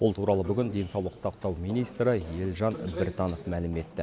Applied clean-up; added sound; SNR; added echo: none; none; none; none.